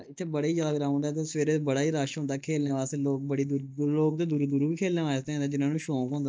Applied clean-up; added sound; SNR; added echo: neural mask model DeepFilterNet 3.